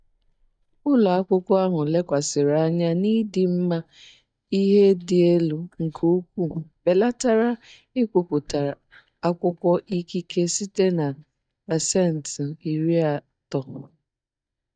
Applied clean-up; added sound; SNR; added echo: neural mask model DeepFilterNet 3.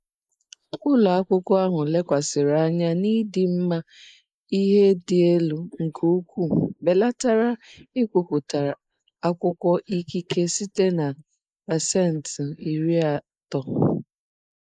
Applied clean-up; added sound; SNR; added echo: neural mask model Resemble Enhance denoiser.